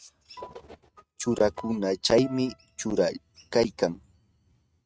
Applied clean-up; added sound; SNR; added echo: neural mask model RNNoise.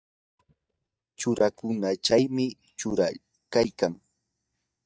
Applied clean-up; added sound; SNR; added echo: neural mask model DeepFilterNet 3.